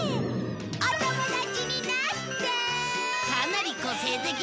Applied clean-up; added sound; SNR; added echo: none; Wind instrument, woodwind instrument + Bowed string instrument; 19 dB; none.